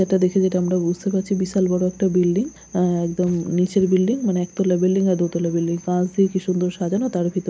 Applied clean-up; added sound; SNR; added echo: none; none; none; none.